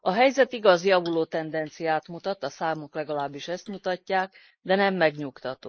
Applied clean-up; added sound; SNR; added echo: neural mask model Resemble Enhance denoiser.